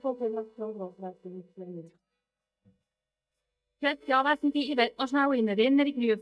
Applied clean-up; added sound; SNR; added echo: neural mask model DeepFilterNet 3.